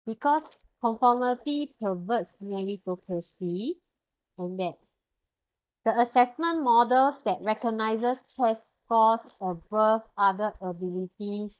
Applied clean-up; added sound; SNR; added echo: neural mask model DeepFilterNet 3.